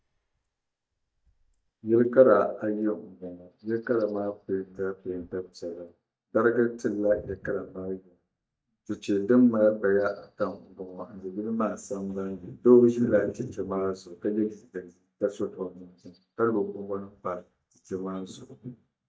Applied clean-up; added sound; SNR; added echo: neural mask model DeepFilterNet 3.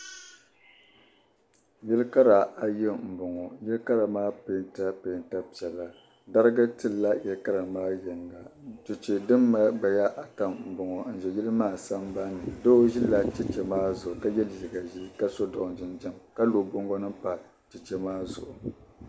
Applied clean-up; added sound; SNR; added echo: none; none; none; none.